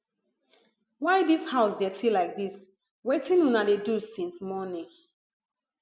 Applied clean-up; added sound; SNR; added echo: none; none; none; none.